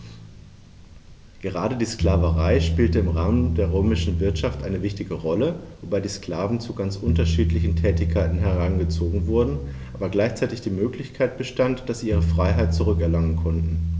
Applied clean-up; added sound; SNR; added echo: none; Bass guitar; 0 dB; none.